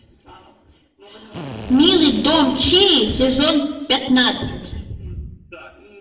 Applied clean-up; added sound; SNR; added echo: none; Drill; 16 dB; reverberation time 0.8 s.